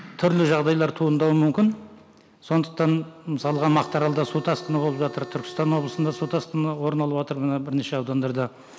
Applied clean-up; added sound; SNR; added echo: none; Organ; 16 dB; none.